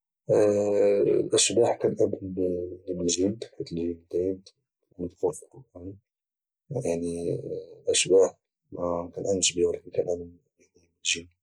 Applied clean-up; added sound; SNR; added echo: none; none; none; none.